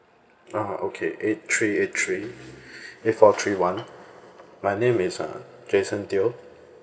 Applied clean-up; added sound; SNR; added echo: none; none; none; none.